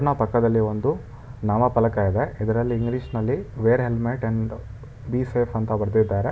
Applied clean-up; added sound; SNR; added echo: none; none; none; none.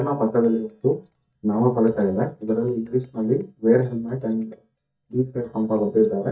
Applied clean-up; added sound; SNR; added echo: neural mask model DeepFilterNet 3.